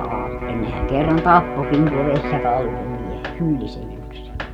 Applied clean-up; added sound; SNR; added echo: none; Electric guitar; 7 dB; none.